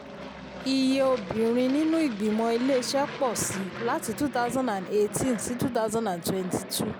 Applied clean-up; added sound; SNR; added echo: none; Aircraft; 12 dB; none.